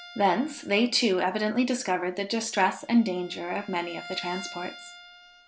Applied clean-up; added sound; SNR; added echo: none; Bowed string instrument; 19 dB; none.